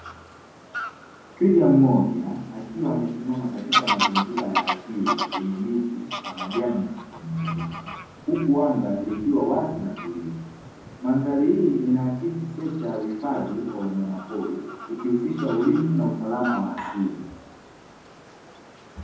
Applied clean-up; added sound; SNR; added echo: none; Bird vocalization, bird call, bird song / Fowl; 9 dB; reverberation time 1.2 s.